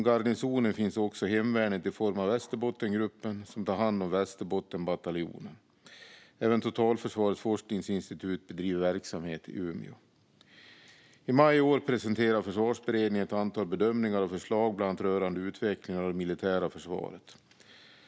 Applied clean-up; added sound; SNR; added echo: none; none; none; none.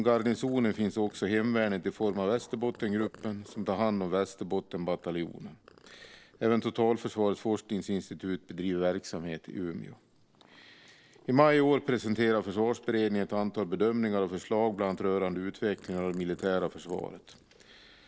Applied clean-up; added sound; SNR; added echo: neural separator model SepFormer DNS4.